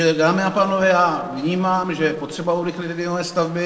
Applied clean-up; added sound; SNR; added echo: neural separator model SepFormer DNS4.